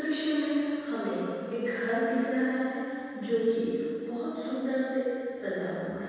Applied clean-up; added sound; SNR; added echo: none; none; none; reverberation time 2.1 s.